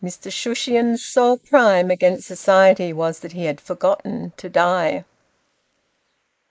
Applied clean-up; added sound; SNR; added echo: neural mask model Resemble Enhance denoiser.